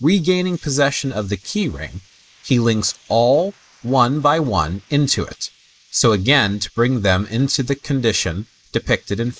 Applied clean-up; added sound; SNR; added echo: neural mask model Resemble Enhance denoiser.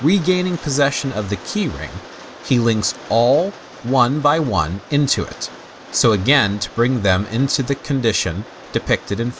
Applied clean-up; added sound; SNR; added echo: none; Rain; 18 dB; none.